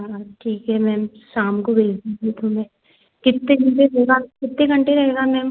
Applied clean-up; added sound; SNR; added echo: none; none; none; none.